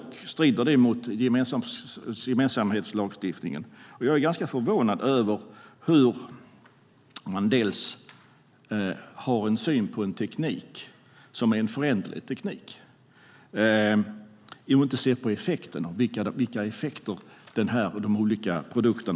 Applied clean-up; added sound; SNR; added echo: none; none; none; none.